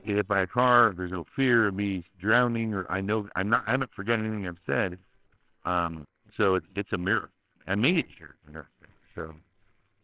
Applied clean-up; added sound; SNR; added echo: neural separator model SepFormer WHAMR!.